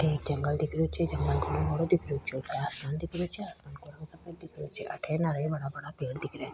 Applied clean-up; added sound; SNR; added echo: none; none; none; none.